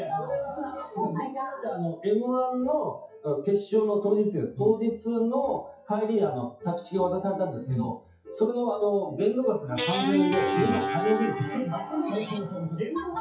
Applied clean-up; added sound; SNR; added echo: classical method WPE with log-MMSE.